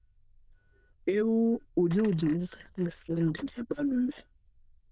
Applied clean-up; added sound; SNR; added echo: neural diffusion model UNIVERSE++.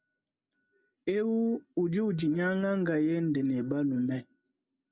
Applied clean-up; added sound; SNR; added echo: none; none; none; none.